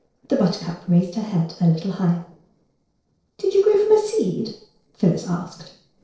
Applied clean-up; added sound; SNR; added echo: neural separator model SepFormer DNS4.